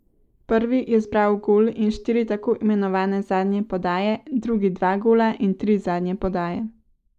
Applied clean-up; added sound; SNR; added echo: neural mask model Resemble Enhance denoiser.